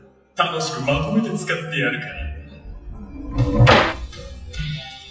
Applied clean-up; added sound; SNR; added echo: classical method WPE with log-MMSE.